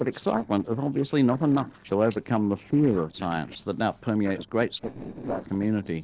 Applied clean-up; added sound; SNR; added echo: neural separator model SepFormer DNS4.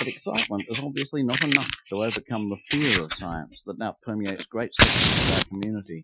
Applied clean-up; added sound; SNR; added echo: classical method Wiener filter.